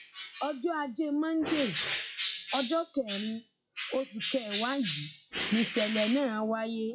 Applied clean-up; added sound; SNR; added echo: classical method log-MMSE.